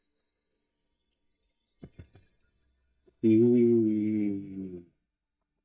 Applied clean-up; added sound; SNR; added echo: neural mask model DeepFilterNet 3.